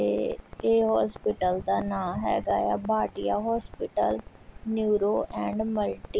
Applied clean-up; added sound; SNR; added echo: none; Crackle; 19 dB; none.